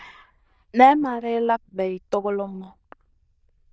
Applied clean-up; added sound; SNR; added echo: neural diffusion model UNIVERSE++.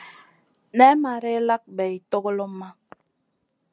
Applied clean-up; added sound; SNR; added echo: none; none; none; none.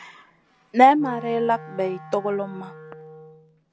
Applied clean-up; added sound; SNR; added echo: none; Wind instrument, woodwind instrument; 18 dB; none.